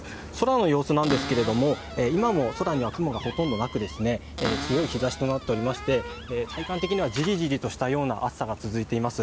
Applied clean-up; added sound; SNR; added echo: none; Cupboard open or close; 10 dB; none.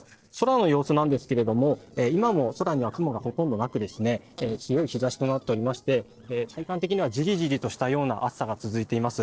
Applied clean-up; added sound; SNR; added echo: neural separator model SepFormer DNS4.